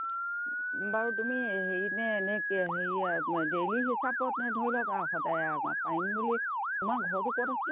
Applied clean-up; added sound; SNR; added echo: none; Motor vehicle (road) / Siren; -2 dB; none.